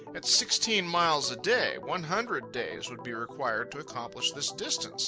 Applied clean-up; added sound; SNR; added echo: none; Organ; 15 dB; none.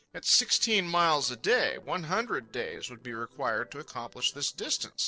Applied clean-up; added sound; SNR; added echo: neural separator model SepFormer DNS4.